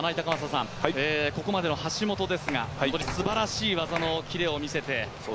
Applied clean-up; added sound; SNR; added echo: none; Sliding door + Clapping; 13 dB; none.